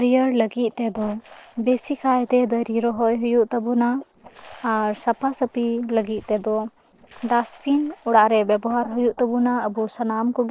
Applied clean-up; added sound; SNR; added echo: neural separator model SepFormer DNS4.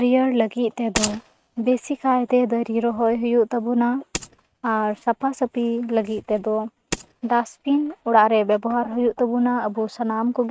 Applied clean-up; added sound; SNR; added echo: neural mask model RNNoise.